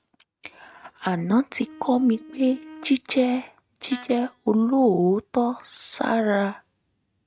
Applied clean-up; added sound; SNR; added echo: neural mask model RNNoise.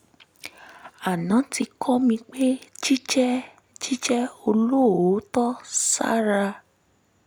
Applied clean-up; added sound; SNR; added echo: none; none; none; none.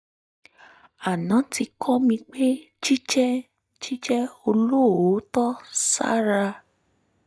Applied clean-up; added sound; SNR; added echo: neural mask model DeepFilterNet 3.